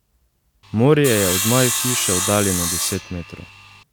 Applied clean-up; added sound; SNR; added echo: none; Sawing; 3 dB; none.